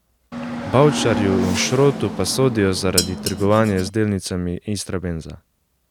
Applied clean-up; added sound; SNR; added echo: none; Dishes, pots, and pans + Hiss / Bus / Engine; 6 dB; none.